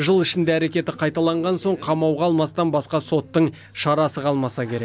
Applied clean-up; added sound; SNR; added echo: none; none; none; none.